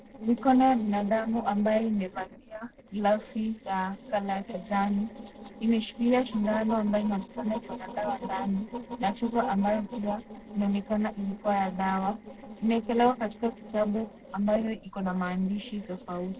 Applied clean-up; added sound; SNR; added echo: neural separator model SepFormer DNS4.